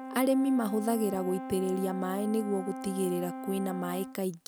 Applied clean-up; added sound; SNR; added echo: none; Brass instrument; 9 dB; none.